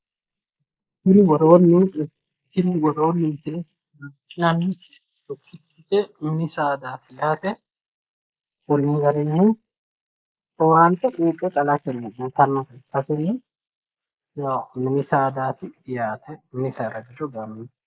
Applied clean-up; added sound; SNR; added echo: neural mask model Resemble Enhance denoiser.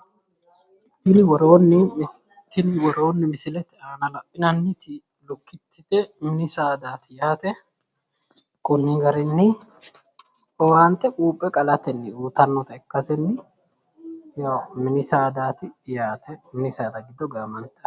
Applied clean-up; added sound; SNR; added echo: none; none; none; none.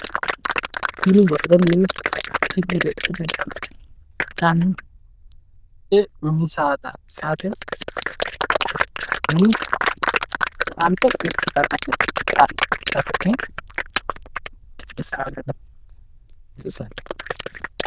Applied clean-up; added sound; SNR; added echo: neural diffusion model UNIVERSE++.